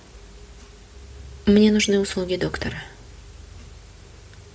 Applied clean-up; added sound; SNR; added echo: none; none; none; none.